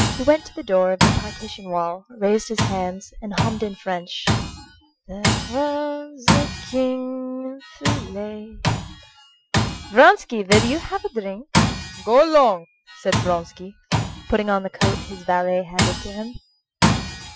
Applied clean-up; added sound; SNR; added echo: classical method Wiener filter.